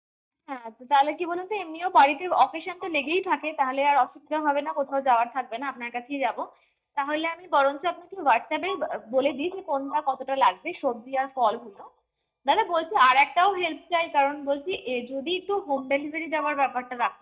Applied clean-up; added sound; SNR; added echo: neural mask model DeepFilterNet 3.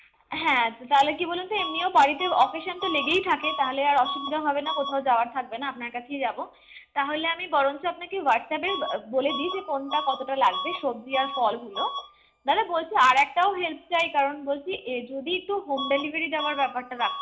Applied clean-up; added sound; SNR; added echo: none; Bus / Alarm; 12 dB; reverberation time 0.4 s.